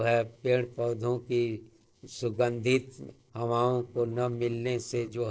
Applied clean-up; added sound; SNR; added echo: neural separator model SepFormer DNS4.